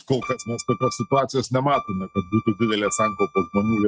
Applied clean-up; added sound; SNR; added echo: neural mask model RNNoise.